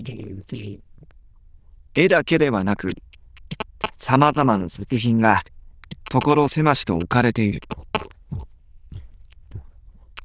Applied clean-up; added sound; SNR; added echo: neural diffusion model UNIVERSE++.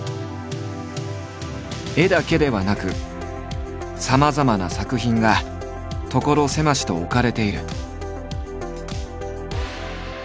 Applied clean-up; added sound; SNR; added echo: none; none; none; none.